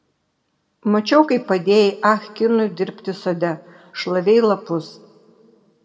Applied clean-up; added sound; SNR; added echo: none; none; none; reverberation time 1.0 s.